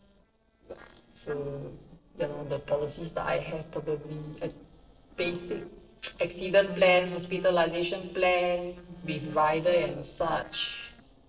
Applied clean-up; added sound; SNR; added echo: neural separator model SepFormer DNS4.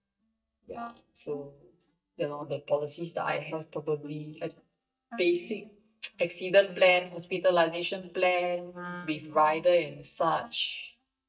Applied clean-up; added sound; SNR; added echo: neural mask model DeepFilterNet 3.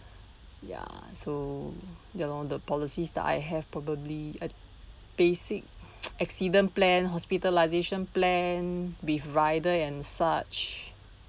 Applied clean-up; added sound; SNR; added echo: none; none; none; none.